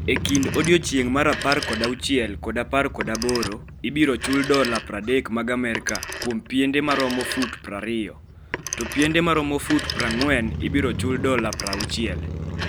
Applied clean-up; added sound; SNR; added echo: none; Telephone + Motorcycle; 7 dB; none.